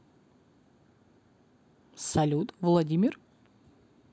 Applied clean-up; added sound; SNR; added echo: none; none; none; none.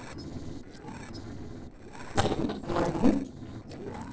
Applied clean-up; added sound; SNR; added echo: neural separator model SepFormer DNS4.